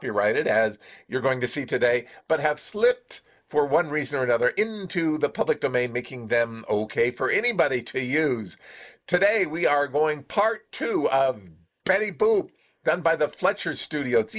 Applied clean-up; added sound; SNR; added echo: neural mask model Resemble Enhance denoiser.